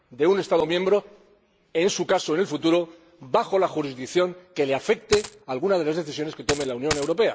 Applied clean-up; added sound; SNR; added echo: none; Coin (dropping); 6 dB; none.